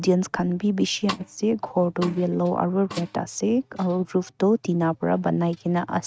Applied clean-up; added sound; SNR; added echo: neural mask model RNNoise.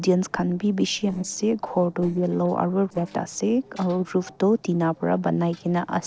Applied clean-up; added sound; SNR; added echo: neural separator model SepFormer DNS4.